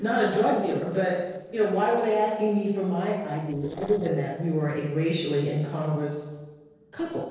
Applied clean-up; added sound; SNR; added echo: neural separator model SepFormer DNS4.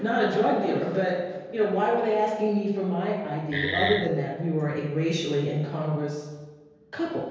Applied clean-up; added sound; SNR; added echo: none; Wood; 2 dB; reverberation time 1.2 s.